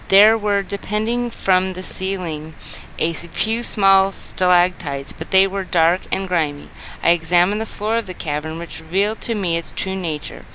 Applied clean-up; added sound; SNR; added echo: none; Rain; 16 dB; none.